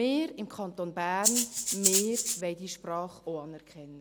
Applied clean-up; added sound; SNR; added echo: none; Rattle (instrument); -4 dB; none.